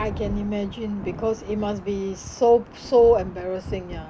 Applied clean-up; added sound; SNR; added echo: none; Thunder; 14 dB; none.